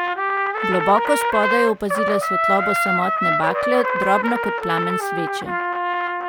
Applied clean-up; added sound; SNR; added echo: none; Trumpet; -2 dB; none.